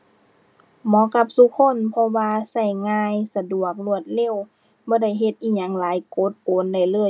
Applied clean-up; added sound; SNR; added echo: none; none; none; none.